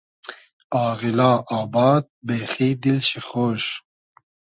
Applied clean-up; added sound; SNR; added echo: none; none; none; none.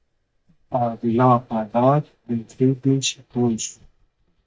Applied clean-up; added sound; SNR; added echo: neural mask model DeepFilterNet 3.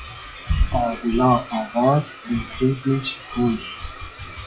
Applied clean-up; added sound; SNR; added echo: classical method WPE with log-MMSE.